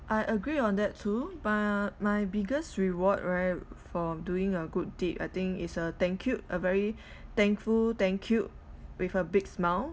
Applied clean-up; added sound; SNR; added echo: none; none; none; none.